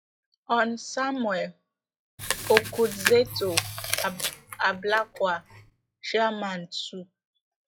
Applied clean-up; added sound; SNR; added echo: classical method log-MMSE.